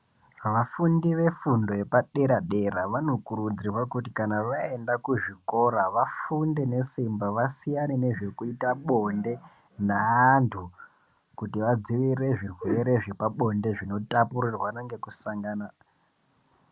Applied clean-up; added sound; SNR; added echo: none; none; none; none.